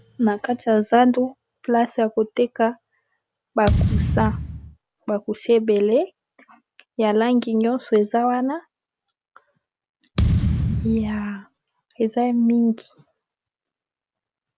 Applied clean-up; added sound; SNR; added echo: none; Thump, thud; -1 dB; none.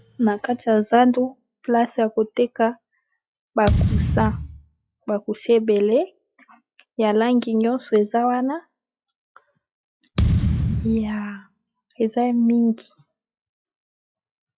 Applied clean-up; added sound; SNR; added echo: classical method log-MMSE.